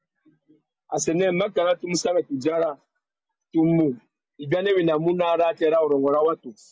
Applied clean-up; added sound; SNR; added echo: none; none; none; none.